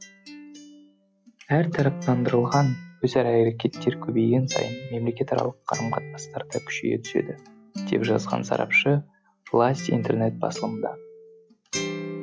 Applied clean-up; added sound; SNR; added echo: classical method log-MMSE.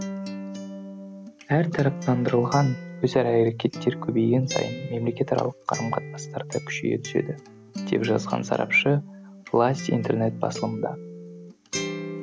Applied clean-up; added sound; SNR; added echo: none; Acoustic guitar; 10 dB; none.